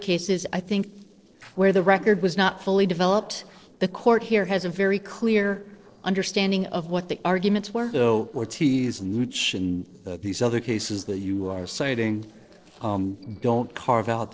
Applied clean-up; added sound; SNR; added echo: neural separator model SepFormer DNS4.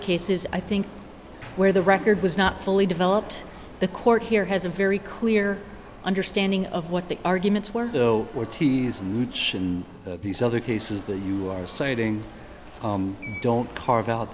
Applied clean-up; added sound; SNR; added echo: none; Alarm; 17 dB; none.